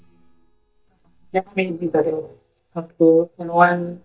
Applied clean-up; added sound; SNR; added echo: neural mask model DeepFilterNet 3.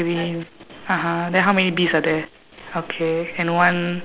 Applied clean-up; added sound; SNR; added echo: none; none; none; none.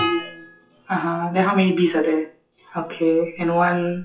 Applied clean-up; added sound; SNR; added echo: classical method WPE with log-MMSE.